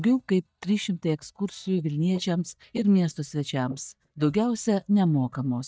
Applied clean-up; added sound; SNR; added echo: neural mask model DeepFilterNet 3.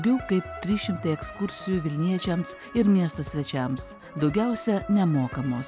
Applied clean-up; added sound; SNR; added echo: none; none; none; none.